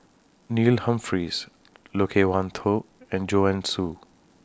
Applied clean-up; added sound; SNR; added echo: none; none; none; none.